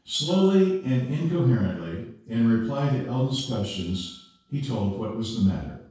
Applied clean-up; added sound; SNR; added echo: neural separator model SepFormer DNS4.